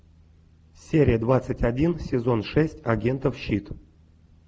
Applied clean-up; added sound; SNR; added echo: none; none; none; none.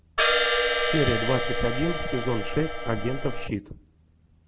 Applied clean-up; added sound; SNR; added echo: none; Crash cymbal; -4 dB; none.